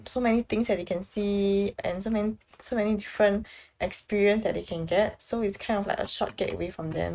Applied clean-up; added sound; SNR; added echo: neural mask model RNNoise.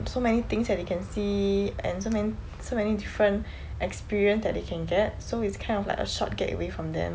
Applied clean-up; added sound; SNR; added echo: none; none; none; none.